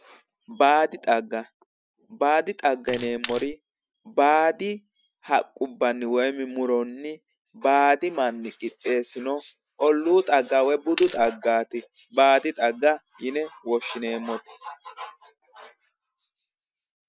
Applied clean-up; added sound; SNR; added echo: neural mask model Resemble Enhance denoiser.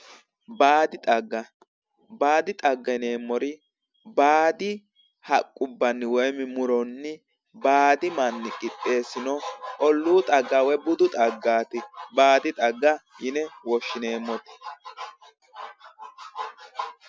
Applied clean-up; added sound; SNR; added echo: none; none; none; none.